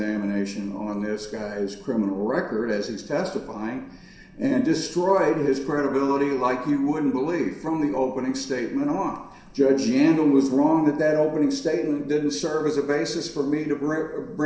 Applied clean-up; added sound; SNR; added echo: none; none; none; reverberation time 0.7 s.